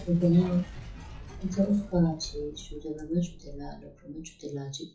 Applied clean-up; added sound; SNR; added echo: classical method WPE with log-MMSE.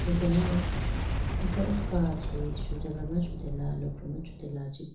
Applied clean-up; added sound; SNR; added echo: none; Boom; 0 dB; reverberation time 0.7 s.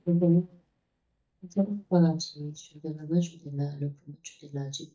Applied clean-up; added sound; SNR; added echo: neural mask model DeepFilterNet 3.